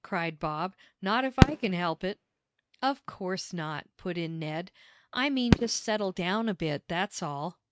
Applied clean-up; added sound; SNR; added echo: neural mask model RNNoise.